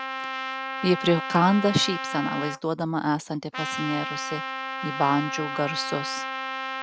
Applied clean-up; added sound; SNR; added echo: none; Trumpet; 6 dB; none.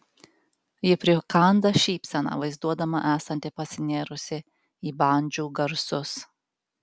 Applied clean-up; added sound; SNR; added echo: none; none; none; none.